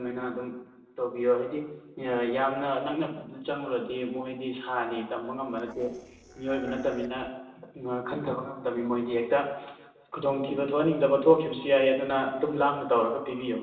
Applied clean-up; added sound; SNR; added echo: neural separator model SepFormer DNS4.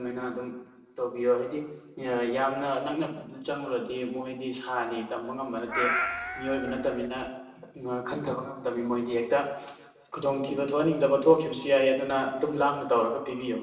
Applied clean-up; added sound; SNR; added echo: none; Meow; 4 dB; reverberation time 1.0 s.